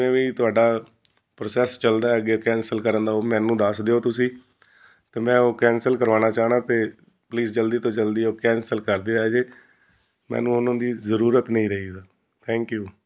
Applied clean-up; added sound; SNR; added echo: none; none; none; none.